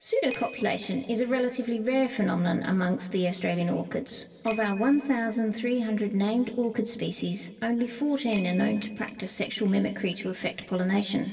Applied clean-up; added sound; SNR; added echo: none; Bicycle bell; 18 dB; reverberation time 2.6 s.